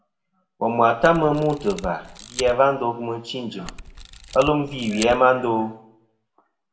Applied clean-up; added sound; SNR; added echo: none; Camera; 15 dB; reverberation time 0.5 s.